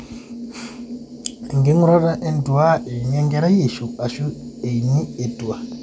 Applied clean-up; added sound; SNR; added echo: none; none; none; none.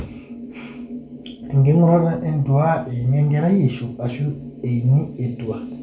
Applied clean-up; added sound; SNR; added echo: none; none; none; reverberation time 0.3 s.